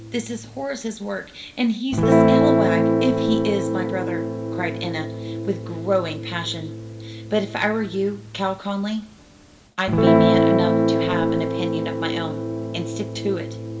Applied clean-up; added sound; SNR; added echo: none; Guitar; -5 dB; reverberation time 0.7 s.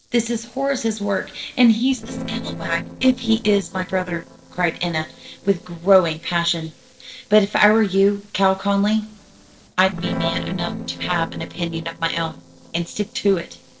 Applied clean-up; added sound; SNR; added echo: neural separator model SepFormer DNS4.